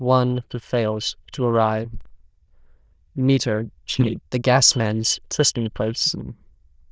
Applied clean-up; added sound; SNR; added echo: neural diffusion model UNIVERSE++.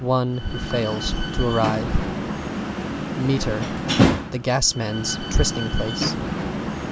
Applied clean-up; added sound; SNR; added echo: none; Slam; 1 dB; none.